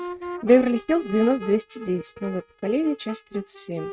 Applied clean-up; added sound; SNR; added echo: neural mask model RNNoise.